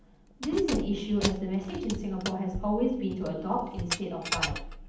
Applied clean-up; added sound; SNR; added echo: none; Keys jangling; 6 dB; reverberation time 0.8 s.